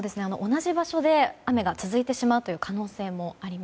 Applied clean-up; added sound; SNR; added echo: none; none; none; none.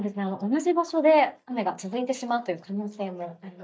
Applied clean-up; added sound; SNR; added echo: neural mask model DeepFilterNet 3.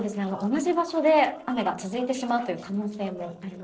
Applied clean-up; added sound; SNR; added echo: neural separator model SepFormer DNS4.